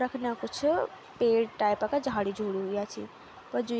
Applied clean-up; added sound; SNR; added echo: none; none; none; none.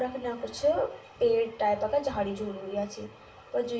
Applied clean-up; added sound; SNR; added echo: none; none; none; reverberation time 0.3 s.